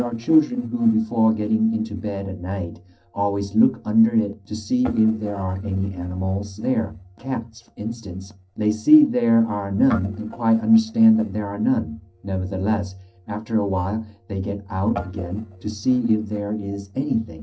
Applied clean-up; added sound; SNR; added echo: neural separator model SepFormer DNS4.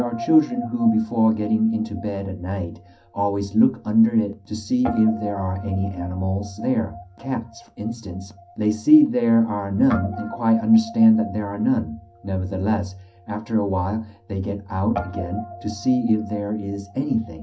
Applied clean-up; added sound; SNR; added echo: none; Guitar; 16 dB; reverberation time 0.3 s.